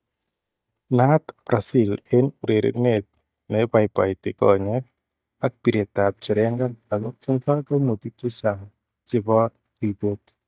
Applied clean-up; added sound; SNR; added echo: neural mask model DeepFilterNet 3.